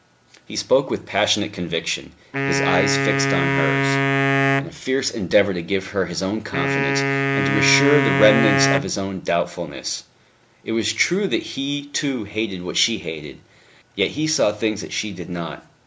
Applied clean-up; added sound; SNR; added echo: none; Wind instrument, woodwind instrument; -2 dB; none.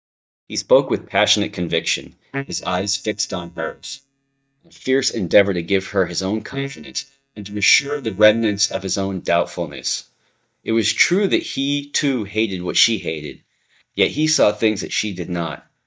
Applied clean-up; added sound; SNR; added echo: neural mask model DeepFilterNet 3.